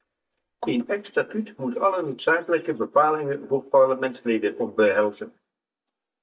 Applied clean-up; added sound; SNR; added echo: neural mask model DeepFilterNet 3.